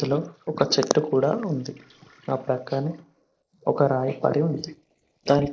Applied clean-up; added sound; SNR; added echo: neural mask model Resemble Enhance denoiser.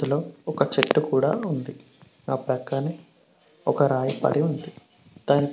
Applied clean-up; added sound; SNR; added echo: none; none; none; none.